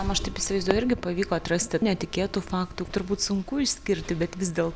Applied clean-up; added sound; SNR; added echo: none; Fireworks; 16 dB; none.